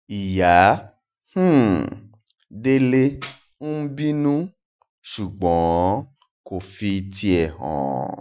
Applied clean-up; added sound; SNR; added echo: classical method Wiener filter.